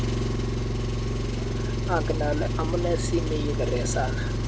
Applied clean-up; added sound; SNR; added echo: none; Engine; -5 dB; none.